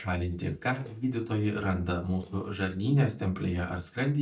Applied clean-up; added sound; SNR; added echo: neural mask model DeepFilterNet 3.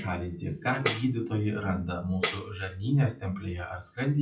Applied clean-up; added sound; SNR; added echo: classical method WPE with log-MMSE.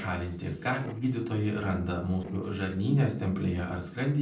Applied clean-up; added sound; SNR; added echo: neural separator model SepFormer DNS4.